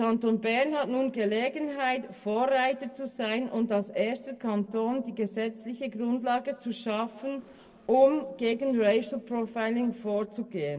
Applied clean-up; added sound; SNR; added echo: neural separator model SepFormer DNS4.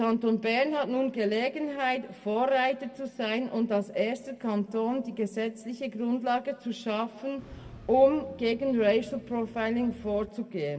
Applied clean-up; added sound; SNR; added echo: none; Car; 20 dB; reverberation time 1.8 s.